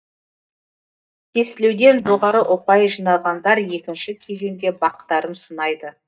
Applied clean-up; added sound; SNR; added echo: neural mask model DeepFilterNet 3.